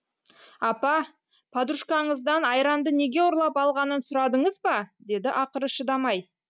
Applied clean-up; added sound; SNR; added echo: none; none; none; none.